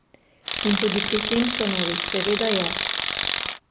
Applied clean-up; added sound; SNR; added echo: none; Tools; 0 dB; none.